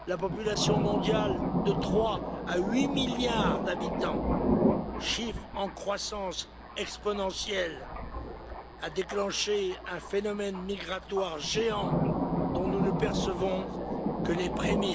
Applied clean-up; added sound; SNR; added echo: none; Thunder; -1 dB; none.